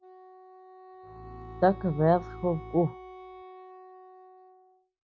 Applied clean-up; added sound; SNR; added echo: none; Bowed string instrument + Wind instrument, woodwind instrument; 14 dB; none.